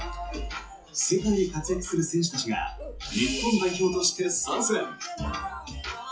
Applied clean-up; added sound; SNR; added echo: classical method WPE with log-MMSE.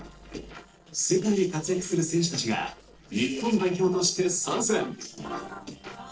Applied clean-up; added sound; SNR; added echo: neural separator model SepFormer DNS4.